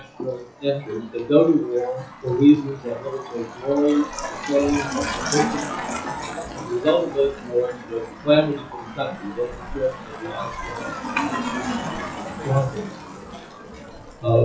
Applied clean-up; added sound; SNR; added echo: classical method WPE with log-MMSE.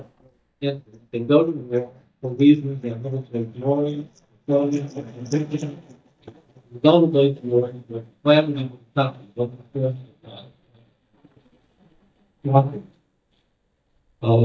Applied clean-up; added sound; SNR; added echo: neural mask model DeepFilterNet 3.